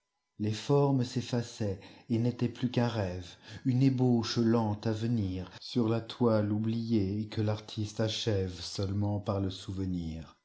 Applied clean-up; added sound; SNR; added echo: none; none; none; none.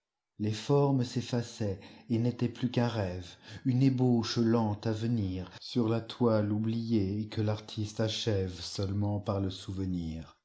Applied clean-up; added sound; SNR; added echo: neural mask model Resemble Enhance denoiser.